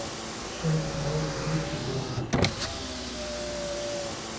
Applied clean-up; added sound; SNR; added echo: none; Car; -2 dB; reverberation time 1.5 s.